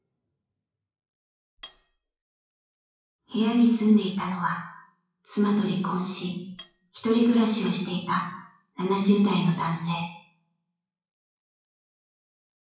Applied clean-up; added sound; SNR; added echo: classical method WPE with log-MMSE.